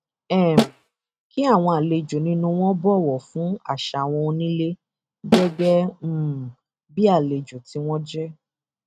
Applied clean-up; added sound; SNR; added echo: neural mask model RNNoise.